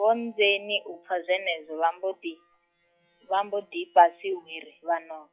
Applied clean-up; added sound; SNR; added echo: classical method log-MMSE.